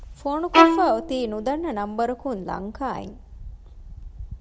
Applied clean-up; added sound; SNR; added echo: none; Bowed string instrument; -5 dB; none.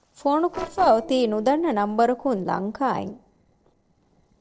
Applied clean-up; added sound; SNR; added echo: neural separator model SepFormer DNS4.